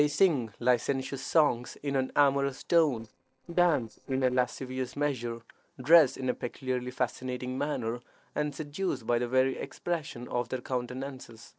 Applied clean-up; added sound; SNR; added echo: neural separator model SepFormer DNS4.